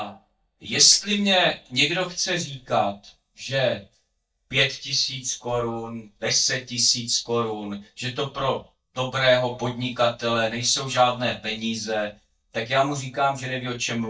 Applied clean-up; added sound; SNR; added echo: neural mask model DeepFilterNet 3.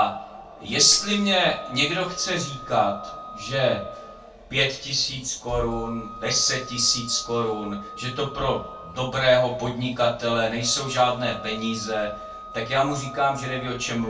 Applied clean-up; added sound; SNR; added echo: none; Wind instrument, woodwind instrument; 16 dB; reverberation time 0.2 s.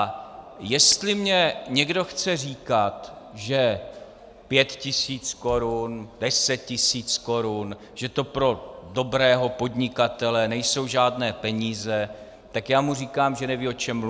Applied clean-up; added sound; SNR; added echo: none; none; none; none.